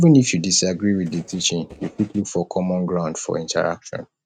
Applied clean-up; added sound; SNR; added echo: neural mask model RNNoise.